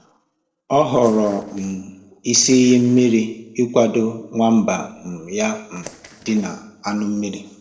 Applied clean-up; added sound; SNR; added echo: neural separator model SepFormer DNS4.